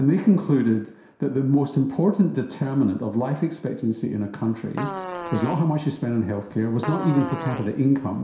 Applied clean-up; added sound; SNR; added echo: none; Fart; 11 dB; reverberation time 0.7 s.